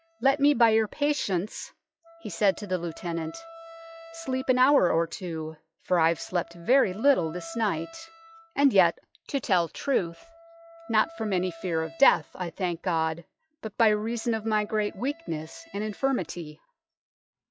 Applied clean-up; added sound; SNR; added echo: classical method log-MMSE.